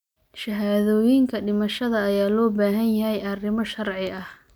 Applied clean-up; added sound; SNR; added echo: none; none; none; none.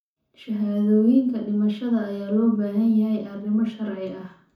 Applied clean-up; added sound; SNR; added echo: none; none; none; reverberation time 0.7 s.